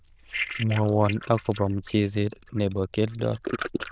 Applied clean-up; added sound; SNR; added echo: neural diffusion model UNIVERSE++.